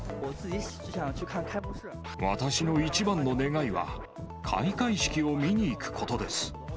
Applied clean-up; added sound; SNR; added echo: none; Scratching (performance technique); 15 dB; none.